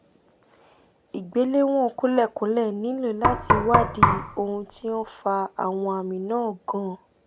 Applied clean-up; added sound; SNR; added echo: none; Knock; -3 dB; none.